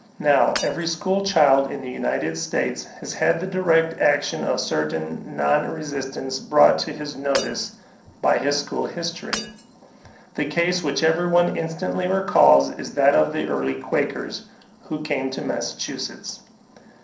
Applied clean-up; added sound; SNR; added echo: none; Shatter / Hammer; 13 dB; reverberation time 0.6 s.